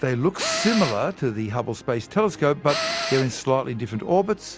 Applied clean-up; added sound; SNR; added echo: none; Tools; 7 dB; none.